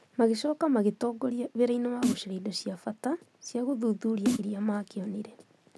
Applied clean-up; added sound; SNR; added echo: none; Snare drum; 2 dB; none.